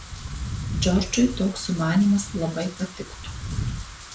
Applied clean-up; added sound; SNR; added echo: none; Wind / Rain; 7 dB; none.